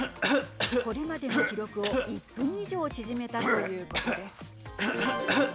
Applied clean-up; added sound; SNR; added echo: none; Cough; -3 dB; none.